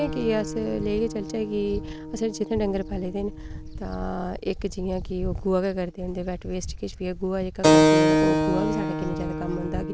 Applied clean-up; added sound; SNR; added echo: none; Keyboard (musical); -1 dB; none.